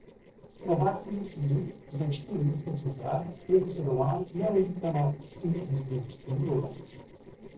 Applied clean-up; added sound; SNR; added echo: neural separator model SepFormer DNS4.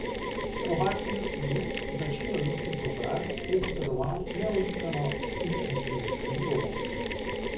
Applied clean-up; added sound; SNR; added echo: none; Mechanisms; 0 dB; reverberation time 0.4 s.